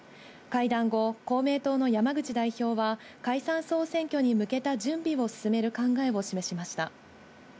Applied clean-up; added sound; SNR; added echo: none; none; none; none.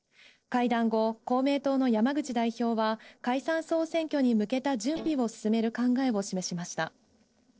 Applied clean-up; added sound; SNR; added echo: neural separator model SepFormer DNS4.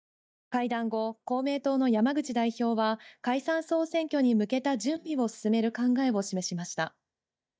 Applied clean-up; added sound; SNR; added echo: neural mask model DeepFilterNet 3.